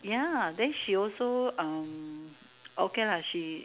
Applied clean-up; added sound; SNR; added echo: none; none; none; none.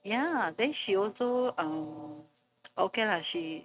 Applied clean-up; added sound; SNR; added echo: neural mask model RNNoise.